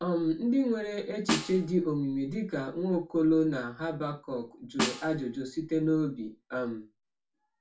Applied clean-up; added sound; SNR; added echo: none; Snare drum; 6 dB; reverberation time 0.2 s.